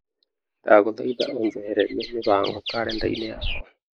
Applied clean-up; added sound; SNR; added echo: neural mask model Resemble Enhance denoiser.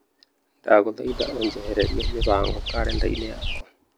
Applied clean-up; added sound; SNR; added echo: none; Bird vocalization, bird call, bird song; 1 dB; none.